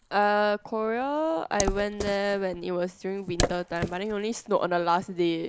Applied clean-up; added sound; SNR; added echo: neural mask model Resemble Enhance denoiser.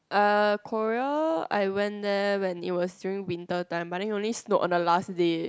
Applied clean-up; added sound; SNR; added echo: none; none; none; none.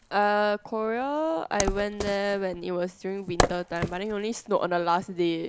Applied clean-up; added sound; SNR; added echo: none; Wood; 7 dB; none.